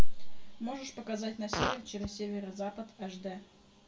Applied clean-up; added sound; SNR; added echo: none; Fart; 11 dB; reverberation time 0.2 s.